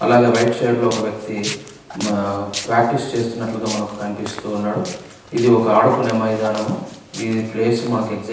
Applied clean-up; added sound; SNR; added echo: none; Walk, footsteps; 15 dB; reverberation time 0.9 s.